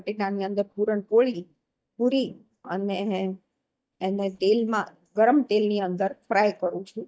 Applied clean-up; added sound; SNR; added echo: neural mask model DeepFilterNet 3.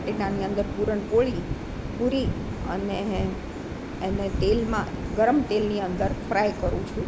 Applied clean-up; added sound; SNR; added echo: none; Thunder; 14 dB; none.